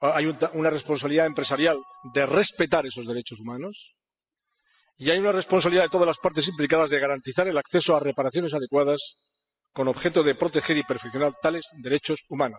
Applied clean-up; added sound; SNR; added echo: classical method spectral subtraction.